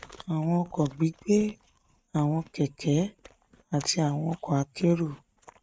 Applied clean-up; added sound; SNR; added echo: neural mask model RNNoise.